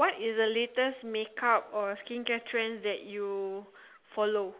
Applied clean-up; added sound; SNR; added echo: none; none; none; none.